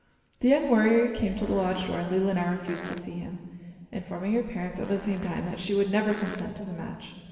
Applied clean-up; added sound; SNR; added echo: none; Fart; 16 dB; reverberation time 2.5 s.